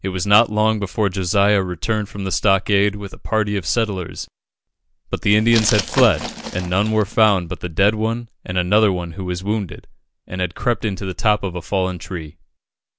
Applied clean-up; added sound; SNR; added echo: none; Glass; 10 dB; none.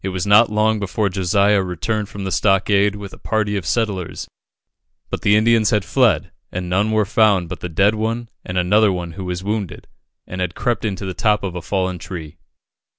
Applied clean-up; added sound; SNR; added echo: none; none; none; none.